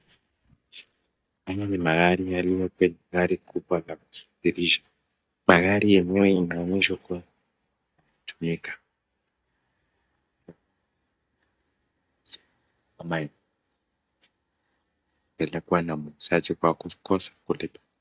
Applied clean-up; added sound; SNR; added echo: neural mask model DeepFilterNet 3.